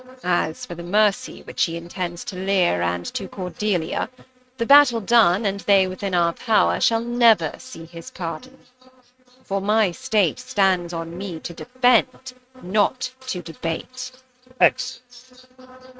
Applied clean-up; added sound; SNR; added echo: neural mask model RNNoise.